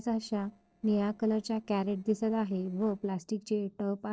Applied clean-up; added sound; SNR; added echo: neural separator model SepFormer DNS4.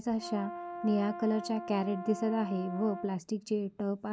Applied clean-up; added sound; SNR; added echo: none; Brass instrument; 10 dB; none.